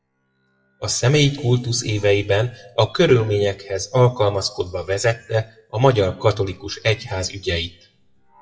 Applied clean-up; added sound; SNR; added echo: classical method WPE with log-MMSE.